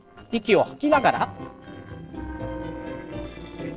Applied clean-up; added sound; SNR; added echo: neural separator model SepFormer DNS4.